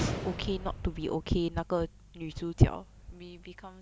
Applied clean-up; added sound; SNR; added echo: none; Gunshot, gunfire; 9 dB; none.